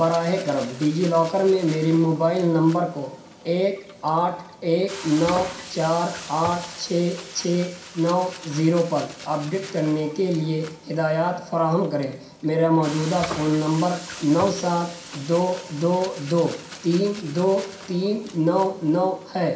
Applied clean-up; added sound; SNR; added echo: none; Frying (food); 16 dB; reverberation time 0.5 s.